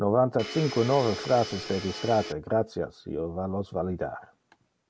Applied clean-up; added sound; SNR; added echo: none; Domestic sounds, home sounds; 10 dB; none.